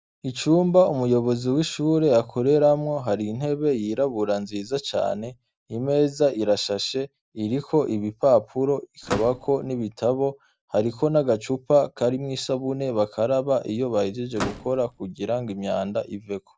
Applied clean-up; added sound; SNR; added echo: none; Slam / Microwave oven; 10 dB; none.